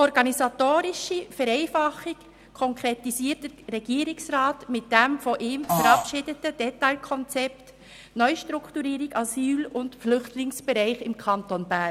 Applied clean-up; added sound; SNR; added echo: none; Fart; -1 dB; none.